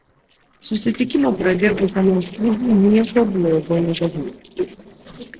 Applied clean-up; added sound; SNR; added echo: neural separator model SepFormer DNS4.